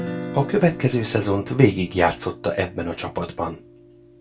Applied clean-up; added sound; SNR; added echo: none; Guitar; 13 dB; reverberation time 0.2 s.